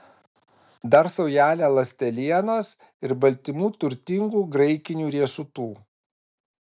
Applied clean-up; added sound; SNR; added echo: none; none; none; none.